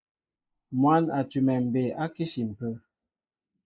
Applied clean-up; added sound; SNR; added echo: neural mask model Resemble Enhance denoiser.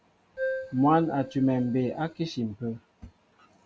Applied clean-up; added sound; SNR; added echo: none; Keyboard (musical); 10 dB; none.